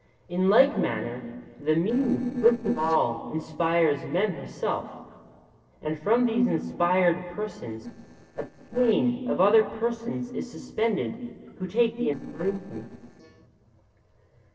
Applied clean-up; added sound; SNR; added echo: neural separator model SepFormer DNS4.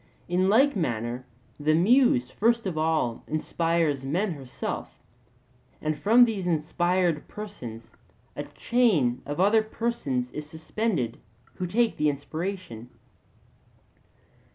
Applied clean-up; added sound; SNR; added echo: none; none; none; none.